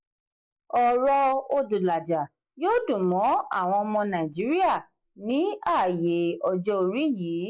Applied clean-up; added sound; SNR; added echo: neural mask model Resemble Enhance denoiser.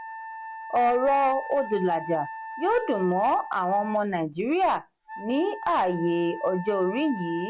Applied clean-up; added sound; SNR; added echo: none; Wind instrument, woodwind instrument; 12 dB; none.